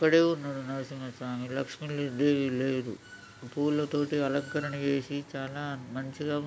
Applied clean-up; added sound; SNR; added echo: none; none; none; none.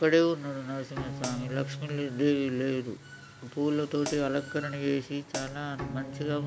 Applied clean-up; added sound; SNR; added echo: none; Bowed string instrument + Hi-hat; 11 dB; none.